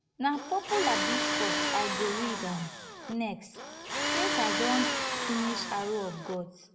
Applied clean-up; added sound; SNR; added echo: none; Tools; -1 dB; reverberation time 0.6 s.